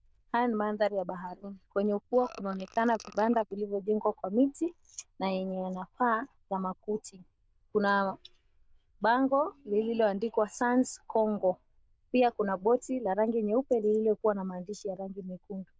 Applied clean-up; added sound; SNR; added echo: neural diffusion model UNIVERSE++.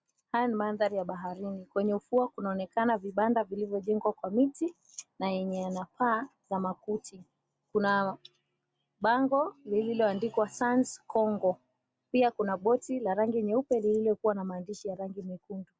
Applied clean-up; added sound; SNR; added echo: none; none; none; none.